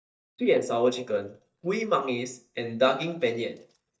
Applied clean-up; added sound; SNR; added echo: neural mask model DeepFilterNet 3.